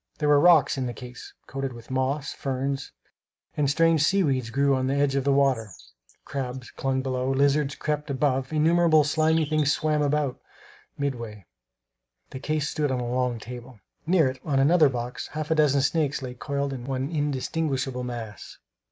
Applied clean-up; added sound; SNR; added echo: neural mask model Resemble Enhance denoiser.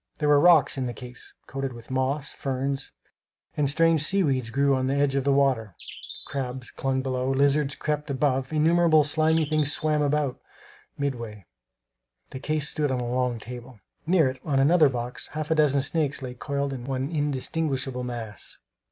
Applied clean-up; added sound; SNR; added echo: none; Bird; 17 dB; none.